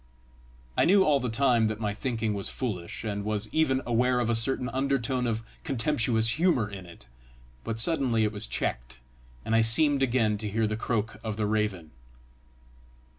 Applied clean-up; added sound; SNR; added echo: none; none; none; none.